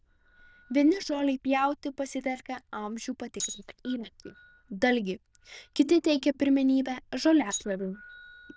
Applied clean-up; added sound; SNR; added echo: neural diffusion model UNIVERSE++.